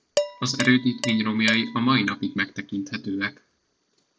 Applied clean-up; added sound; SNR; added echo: none; Dishes, pots, and pans; 10 dB; none.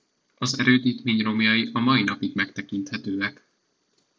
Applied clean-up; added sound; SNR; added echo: none; none; none; none.